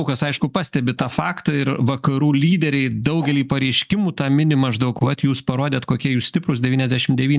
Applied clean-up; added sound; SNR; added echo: neural mask model Resemble Enhance denoiser.